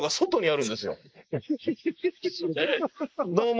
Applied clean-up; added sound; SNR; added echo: neural mask model Resemble Enhance denoiser.